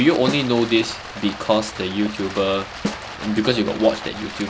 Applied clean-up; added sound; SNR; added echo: none; Snare drum + Stream; 10 dB; none.